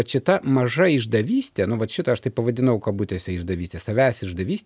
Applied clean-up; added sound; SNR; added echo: none; none; none; none.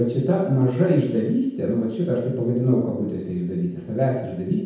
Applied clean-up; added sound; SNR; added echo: none; none; none; reverberation time 0.9 s.